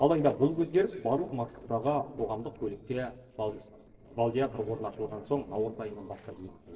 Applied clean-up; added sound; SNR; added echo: neural separator model SepFormer DNS4.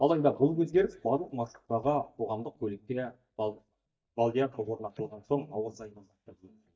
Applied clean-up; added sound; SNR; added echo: neural mask model DeepFilterNet 3.